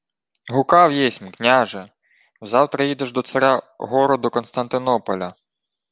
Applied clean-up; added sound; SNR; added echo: none; none; none; none.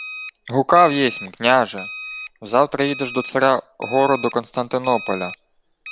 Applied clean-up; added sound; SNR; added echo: none; Alarm; 15 dB; none.